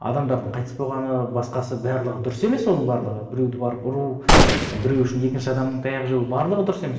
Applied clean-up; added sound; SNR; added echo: none; Gunshot, gunfire; -4 dB; reverberation time 1.1 s.